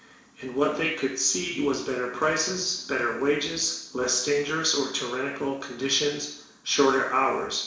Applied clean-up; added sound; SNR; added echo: none; none; none; reverberation time 0.7 s.